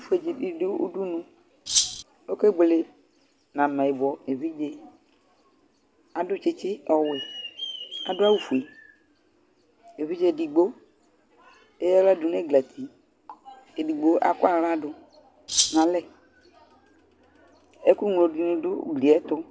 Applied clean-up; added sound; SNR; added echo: none; Rattle (instrument); -2 dB; none.